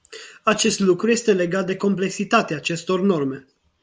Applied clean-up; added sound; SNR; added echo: none; none; none; none.